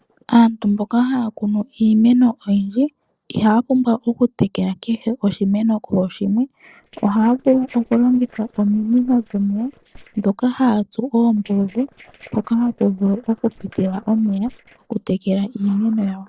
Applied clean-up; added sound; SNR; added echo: neural separator model SepFormer DNS4.